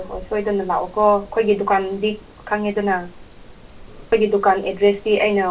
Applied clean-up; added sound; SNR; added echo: none; Insect; 20 dB; reverberation time 0.2 s.